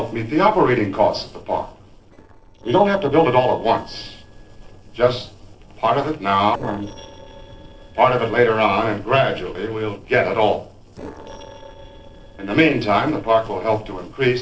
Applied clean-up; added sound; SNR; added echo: neural separator model SepFormer DNS4.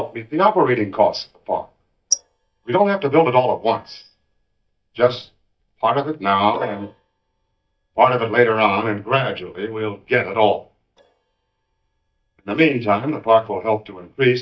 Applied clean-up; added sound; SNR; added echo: neural mask model DeepFilterNet 3.